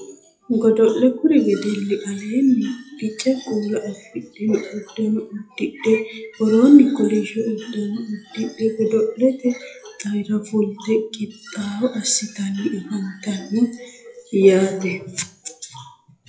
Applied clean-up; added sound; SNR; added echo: classical method WPE with log-MMSE.